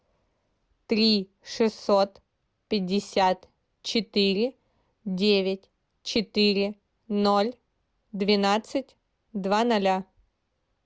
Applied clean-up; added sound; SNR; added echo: none; none; none; none.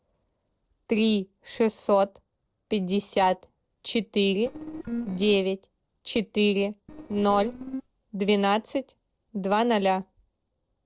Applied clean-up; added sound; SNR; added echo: neural separator model SepFormer DNS4.